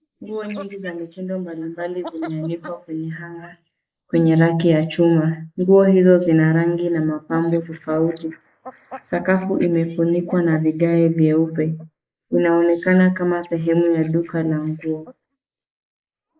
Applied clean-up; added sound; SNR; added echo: neural mask model Resemble Enhance denoiser.